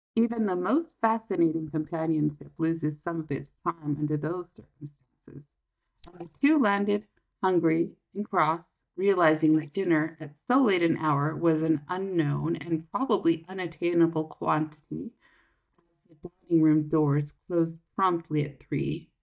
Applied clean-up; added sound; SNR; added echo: neural mask model DeepFilterNet 3.